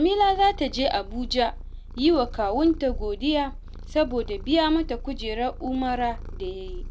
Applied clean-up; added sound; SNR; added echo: none; Purr; 10 dB; none.